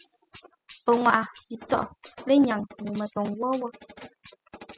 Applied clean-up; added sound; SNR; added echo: classical method spectral subtraction.